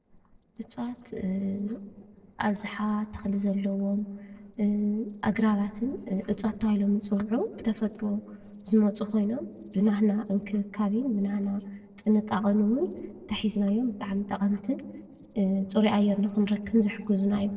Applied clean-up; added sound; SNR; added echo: neural separator model SepFormer DNS4.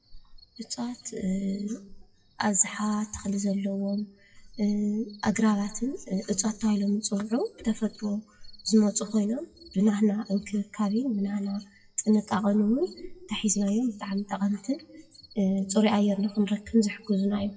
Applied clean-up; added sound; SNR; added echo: classical method WPE with log-MMSE.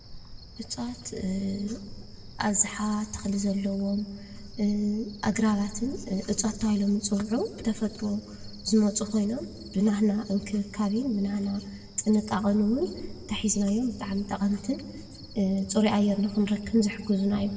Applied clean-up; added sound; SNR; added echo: none; Cricket; 17 dB; reverberation time 1.1 s.